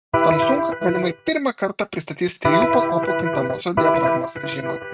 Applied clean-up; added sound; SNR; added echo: neural mask model RNNoise.